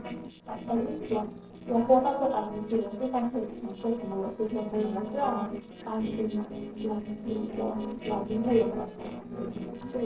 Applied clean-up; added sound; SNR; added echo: neural separator model SepFormer DNS4.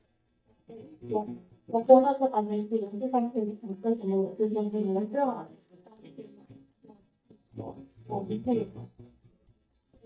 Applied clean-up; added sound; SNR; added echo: neural mask model DeepFilterNet 3.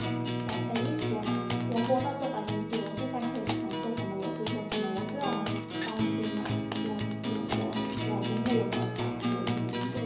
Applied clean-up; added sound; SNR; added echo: none; Acoustic guitar; -4 dB; reverberation time 0.7 s.